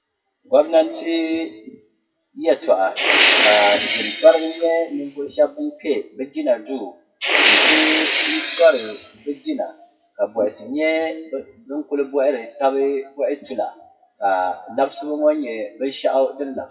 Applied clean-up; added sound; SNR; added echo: classical method WPE with log-MMSE.